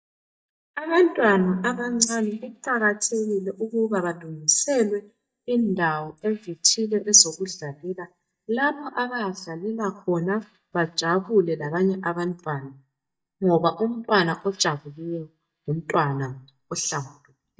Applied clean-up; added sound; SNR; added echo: neural mask model DeepFilterNet 3.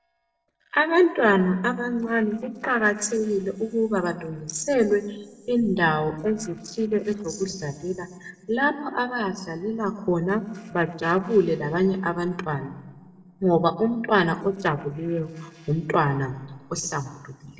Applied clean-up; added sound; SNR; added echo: neural separator model SepFormer DNS4.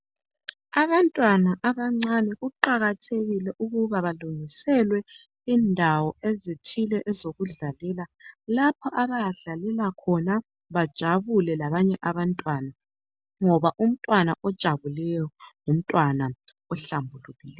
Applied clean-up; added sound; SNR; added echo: none; none; none; none.